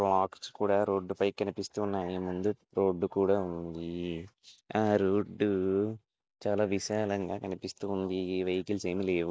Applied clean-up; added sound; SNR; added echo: none; none; none; none.